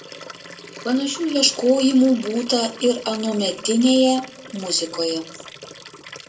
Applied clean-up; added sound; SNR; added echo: none; Liquid; 17 dB; reverberation time 0.2 s.